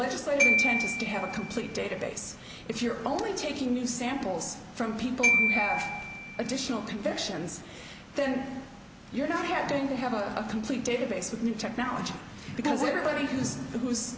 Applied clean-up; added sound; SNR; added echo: none; Glockenspiel; 0 dB; none.